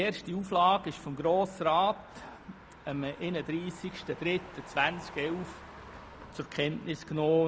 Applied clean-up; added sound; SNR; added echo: none; Motor vehicle (road); 19 dB; none.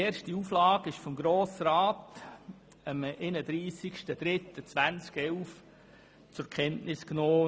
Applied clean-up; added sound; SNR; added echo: none; none; none; none.